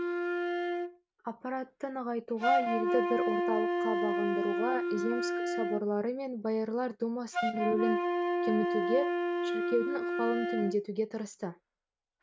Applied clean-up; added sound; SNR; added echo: neural mask model RNNoise.